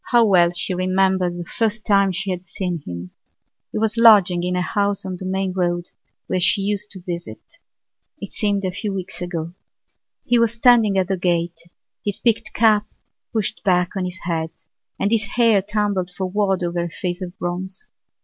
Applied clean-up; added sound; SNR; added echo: none; none; none; none.